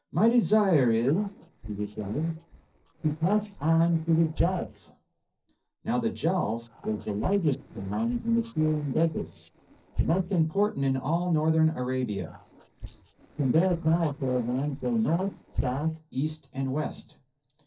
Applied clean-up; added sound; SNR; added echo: neural separator model SepFormer DNS4.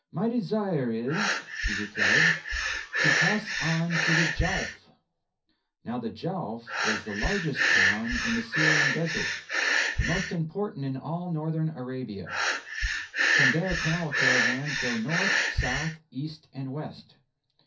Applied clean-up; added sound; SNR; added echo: none; Breathing; -3 dB; reverberation time 0.3 s.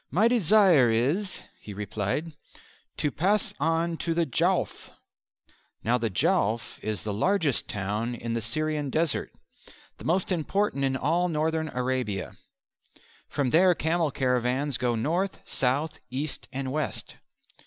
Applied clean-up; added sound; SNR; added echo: none; none; none; none.